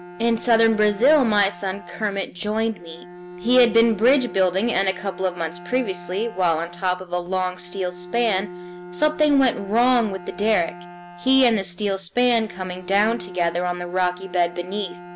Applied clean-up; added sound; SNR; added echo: none; Bowed string instrument; 16 dB; none.